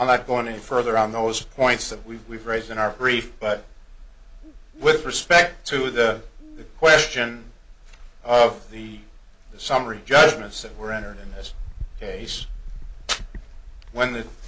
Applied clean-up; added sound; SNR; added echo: none; Bird; 16 dB; none.